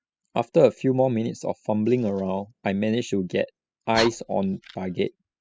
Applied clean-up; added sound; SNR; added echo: classical method spectral subtraction.